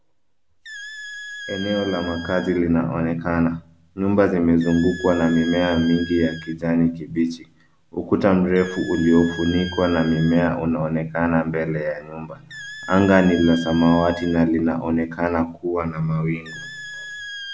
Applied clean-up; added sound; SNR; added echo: none; Squeak; 16 dB; none.